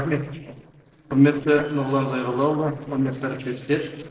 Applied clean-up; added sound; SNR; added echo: neural separator model SepFormer DNS4.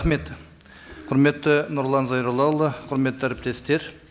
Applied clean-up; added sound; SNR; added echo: none; none; none; none.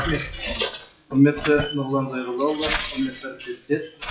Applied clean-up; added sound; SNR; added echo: classical method WPE with log-MMSE.